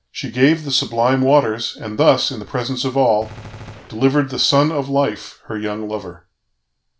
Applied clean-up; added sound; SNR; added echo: none; Gunshot, gunfire; 19 dB; none.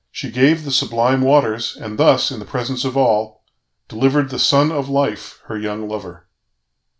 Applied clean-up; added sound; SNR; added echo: none; none; none; none.